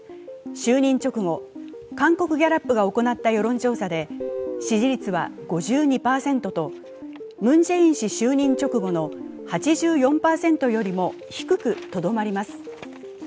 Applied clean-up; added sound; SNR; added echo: none; Guitar; 11 dB; none.